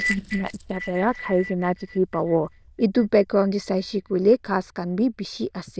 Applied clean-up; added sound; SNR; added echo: neural diffusion model UNIVERSE++.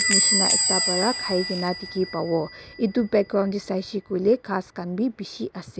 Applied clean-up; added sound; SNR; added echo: none; Squeak / Bell; 1 dB; none.